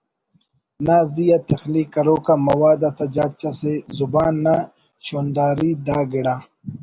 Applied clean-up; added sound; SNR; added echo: none; none; none; none.